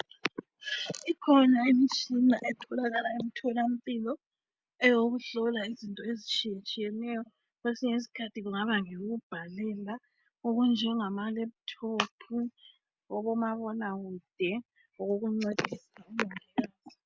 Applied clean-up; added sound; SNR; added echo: none; none; none; none.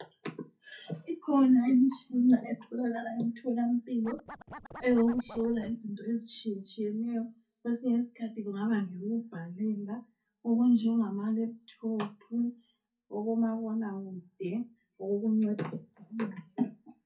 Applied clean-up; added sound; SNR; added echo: none; Scratching (performance technique); 15 dB; reverberation time 0.3 s.